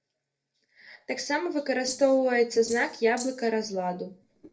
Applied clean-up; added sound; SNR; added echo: neural separator model SepFormer DNS4.